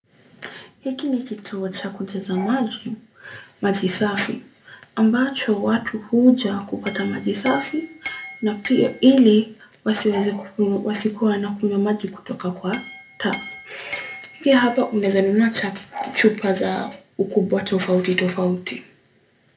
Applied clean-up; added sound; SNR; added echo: none; Chink, clink; 15 dB; reverberation time 0.3 s.